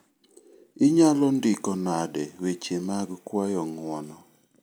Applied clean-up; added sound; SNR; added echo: none; none; none; none.